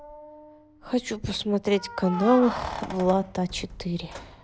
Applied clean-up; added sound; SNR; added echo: none; Keys jangling; 12 dB; none.